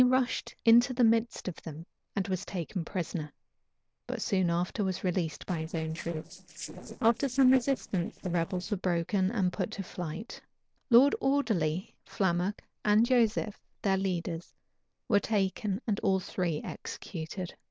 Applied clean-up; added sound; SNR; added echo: neural separator model SepFormer DNS4.